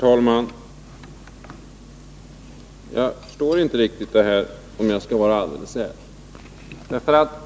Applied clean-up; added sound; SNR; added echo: none; none; none; none.